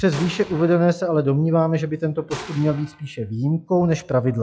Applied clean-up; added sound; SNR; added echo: classical method log-MMSE.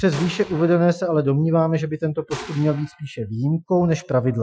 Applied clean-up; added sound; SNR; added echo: classical method Wiener filter.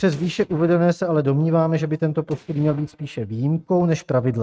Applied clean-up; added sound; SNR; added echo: neural mask model RNNoise.